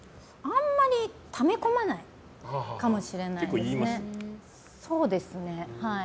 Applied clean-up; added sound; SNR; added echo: none; none; none; none.